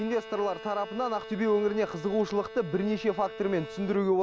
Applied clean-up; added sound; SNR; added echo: none; Bowed string instrument; 14 dB; none.